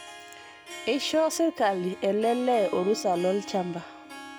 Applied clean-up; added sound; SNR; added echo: none; Harp; 15 dB; none.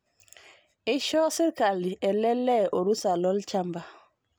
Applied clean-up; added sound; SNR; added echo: none; none; none; none.